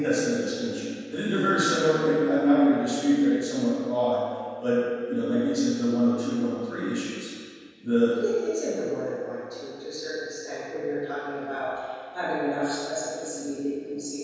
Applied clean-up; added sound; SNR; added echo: none; none; none; reverberation time 1.9 s.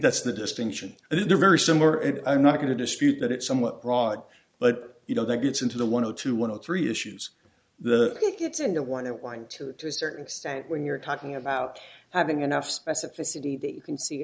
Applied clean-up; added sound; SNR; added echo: none; none; none; none.